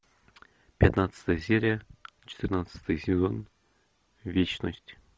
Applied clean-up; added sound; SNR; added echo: none; none; none; none.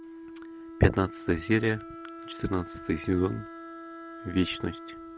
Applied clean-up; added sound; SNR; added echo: none; Wind instrument, woodwind instrument; 13 dB; none.